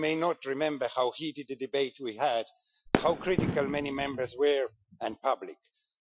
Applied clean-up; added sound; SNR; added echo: classical method Wiener filter.